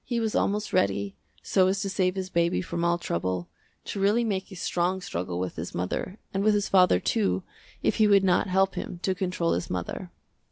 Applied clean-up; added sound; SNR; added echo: none; none; none; none.